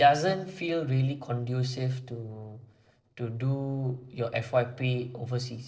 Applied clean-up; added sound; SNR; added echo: neural separator model SepFormer DNS4.